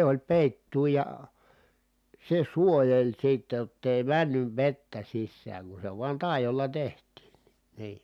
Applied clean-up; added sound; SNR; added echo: none; none; none; none.